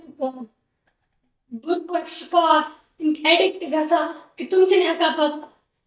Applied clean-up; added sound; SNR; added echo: neural mask model DeepFilterNet 3.